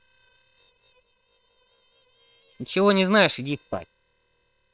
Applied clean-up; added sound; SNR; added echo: neural separator model SepFormer WHAM!.